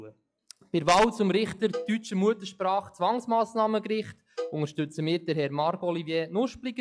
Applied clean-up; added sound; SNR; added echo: classical method log-MMSE.